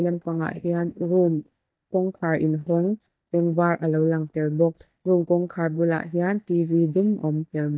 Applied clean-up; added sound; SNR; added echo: neural mask model DeepFilterNet 3.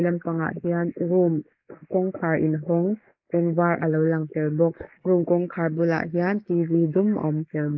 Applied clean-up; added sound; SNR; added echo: neural mask model Resemble Enhance denoiser.